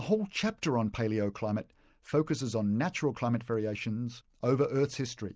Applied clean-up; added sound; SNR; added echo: none; none; none; none.